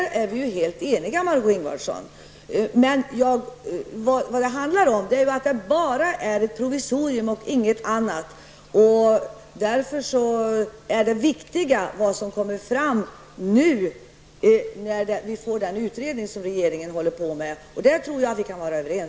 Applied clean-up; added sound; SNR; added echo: none; none; none; none.